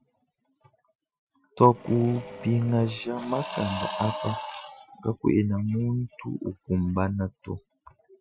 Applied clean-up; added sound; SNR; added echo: classical method Wiener filter.